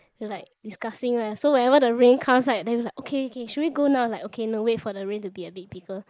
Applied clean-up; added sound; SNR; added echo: neural mask model Resemble Enhance denoiser.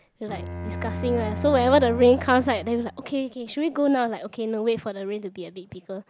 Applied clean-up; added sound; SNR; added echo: none; Bowed string instrument; 9 dB; none.